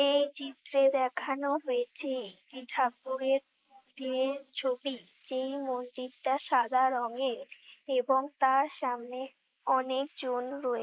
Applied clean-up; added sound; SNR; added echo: neural mask model Resemble Enhance denoiser.